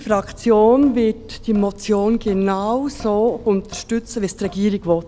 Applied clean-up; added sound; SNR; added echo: none; Drip / Sink (filling or washing); 20 dB; none.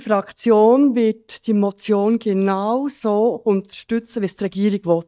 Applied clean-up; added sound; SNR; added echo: neural mask model DeepFilterNet 3.